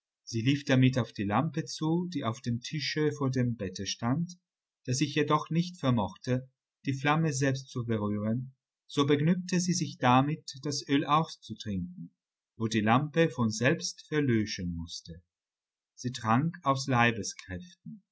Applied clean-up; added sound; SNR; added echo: none; none; none; none.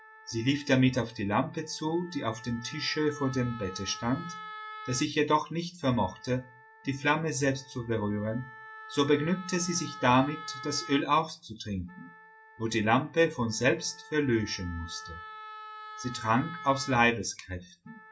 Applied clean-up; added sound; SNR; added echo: none; Wind instrument, woodwind instrument; 16 dB; reverberation time 0.2 s.